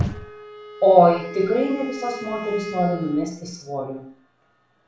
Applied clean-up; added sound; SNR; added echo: none; Wind instrument, woodwind instrument; 16 dB; reverberation time 0.4 s.